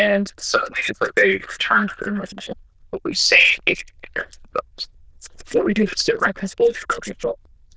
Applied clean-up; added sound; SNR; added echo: neural diffusion model UNIVERSE++.